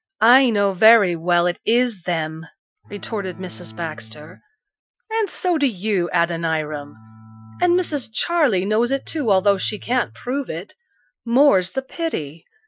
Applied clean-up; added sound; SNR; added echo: classical method Wiener filter.